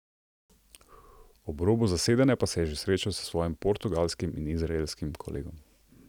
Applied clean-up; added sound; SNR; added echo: none; none; none; none.